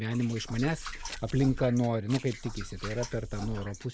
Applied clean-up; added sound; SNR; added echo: none; Liquid + Scissors; 10 dB; none.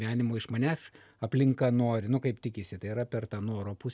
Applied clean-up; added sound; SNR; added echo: none; none; none; none.